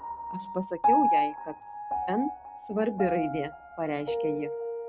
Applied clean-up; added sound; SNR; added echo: none; Piano; -2 dB; none.